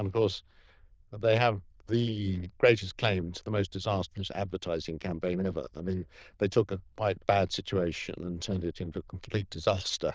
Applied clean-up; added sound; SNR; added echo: neural diffusion model UNIVERSE++.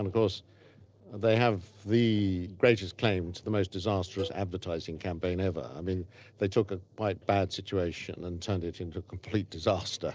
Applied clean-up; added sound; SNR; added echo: neural separator model SepFormer DNS4.